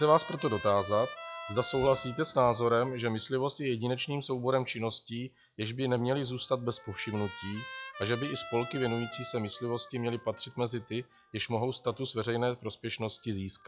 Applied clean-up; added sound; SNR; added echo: classical method log-MMSE.